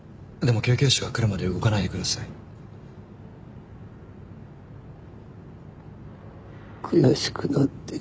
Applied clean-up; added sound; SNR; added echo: none; none; none; none.